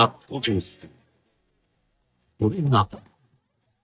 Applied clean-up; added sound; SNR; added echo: neural mask model DeepFilterNet 3.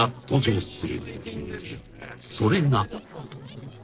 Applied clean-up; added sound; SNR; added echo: neural separator model SepFormer DNS4.